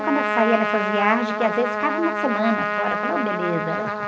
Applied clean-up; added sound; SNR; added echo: none; Trumpet; 1 dB; none.